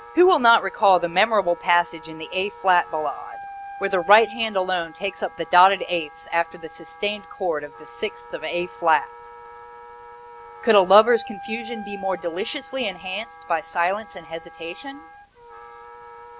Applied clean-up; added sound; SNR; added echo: none; Wind instrument, woodwind instrument; 18 dB; none.